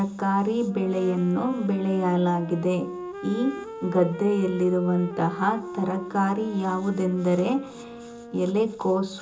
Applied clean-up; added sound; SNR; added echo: none; Wind instrument, woodwind instrument; 14 dB; reverberation time 0.2 s.